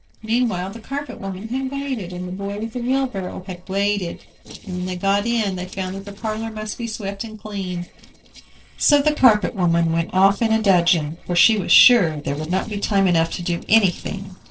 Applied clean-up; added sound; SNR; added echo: neural separator model SepFormer DNS4.